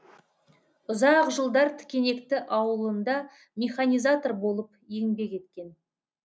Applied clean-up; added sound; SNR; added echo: none; none; none; none.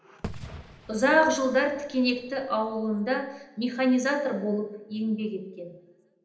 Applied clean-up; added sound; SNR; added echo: none; Fireworks; 17 dB; reverberation time 0.8 s.